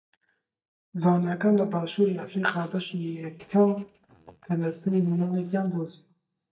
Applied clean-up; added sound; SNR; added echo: neural mask model DeepFilterNet 3.